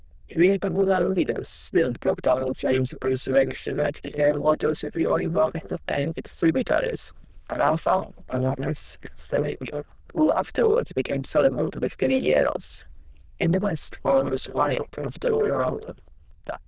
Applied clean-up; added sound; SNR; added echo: neural diffusion model UNIVERSE++.